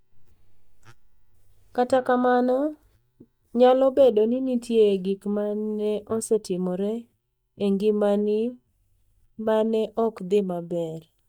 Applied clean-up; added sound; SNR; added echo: neural mask model DeepFilterNet 3.